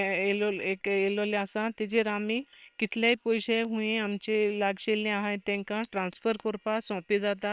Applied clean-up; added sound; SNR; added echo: neural separator model SepFormer WHAM!.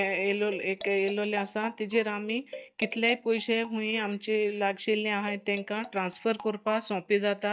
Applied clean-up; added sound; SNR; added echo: neural mask model DeepFilterNet 3.